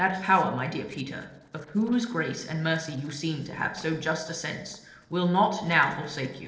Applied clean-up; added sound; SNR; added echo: neural separator model SepFormer DNS4.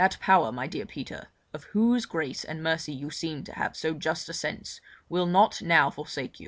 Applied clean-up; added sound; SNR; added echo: none; none; none; none.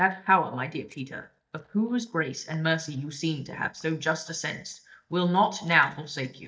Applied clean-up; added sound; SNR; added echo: neural mask model DeepFilterNet 3.